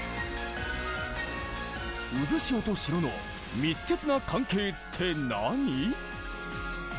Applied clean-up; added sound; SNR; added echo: none; none; none; none.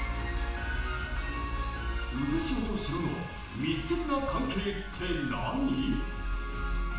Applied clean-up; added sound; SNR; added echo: none; none; none; reverberation time 0.7 s.